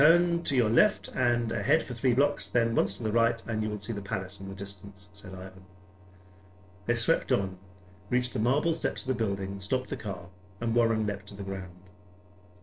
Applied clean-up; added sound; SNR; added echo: neural separator model SepFormer DNS4.